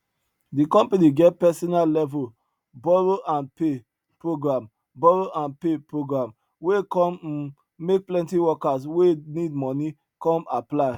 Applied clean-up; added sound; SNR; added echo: none; none; none; none.